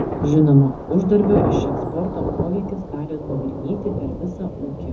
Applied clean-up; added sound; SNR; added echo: none; Thunder; 4 dB; reverberation time 0.3 s.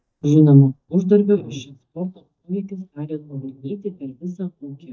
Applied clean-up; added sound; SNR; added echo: neural mask model DeepFilterNet 3.